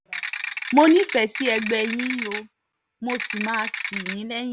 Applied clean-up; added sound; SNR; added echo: none; Ratchet, pawl / Percussion; -4 dB; none.